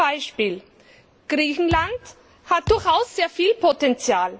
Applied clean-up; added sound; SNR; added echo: none; Thump, thud; 12 dB; none.